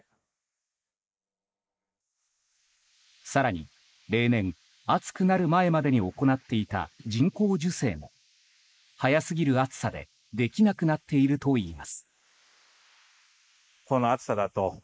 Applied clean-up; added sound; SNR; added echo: neural mask model Resemble Enhance denoiser.